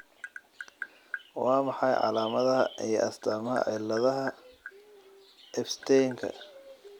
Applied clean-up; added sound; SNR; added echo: none; Tap; 19 dB; none.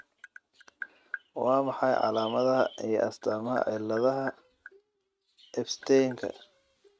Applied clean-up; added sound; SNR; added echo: neural mask model RNNoise.